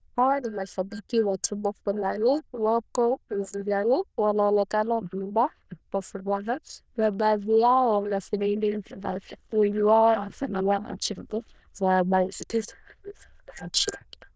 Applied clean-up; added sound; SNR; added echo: neural diffusion model UNIVERSE++.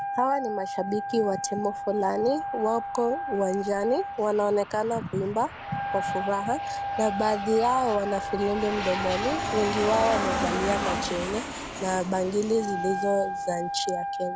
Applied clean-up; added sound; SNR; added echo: none; Aircraft + Wind instrument, woodwind instrument; 4 dB; none.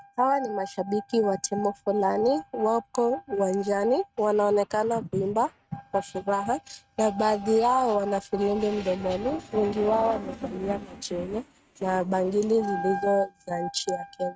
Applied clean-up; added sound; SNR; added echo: neural mask model RNNoise.